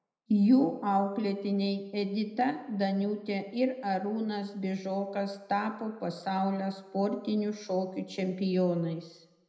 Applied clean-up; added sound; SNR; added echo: none; none; none; reverberation time 0.7 s.